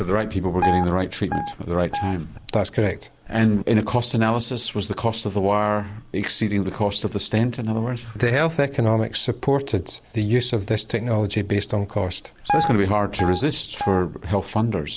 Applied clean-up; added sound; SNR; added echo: none; Guitar; 5 dB; none.